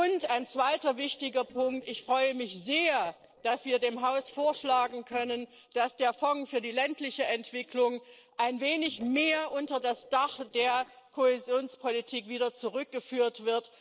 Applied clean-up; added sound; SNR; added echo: neural separator model SepFormer DNS4.